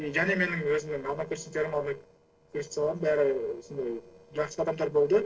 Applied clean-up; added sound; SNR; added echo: neural separator model SepFormer DNS4.